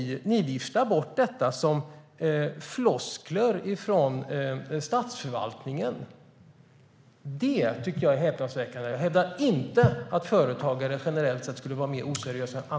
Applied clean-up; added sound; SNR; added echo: none; none; none; none.